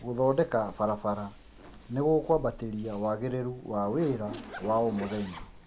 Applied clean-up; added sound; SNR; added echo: none; Zipper (clothing); 16 dB; none.